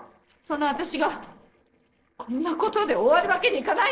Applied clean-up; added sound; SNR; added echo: neural separator model SepFormer DNS4.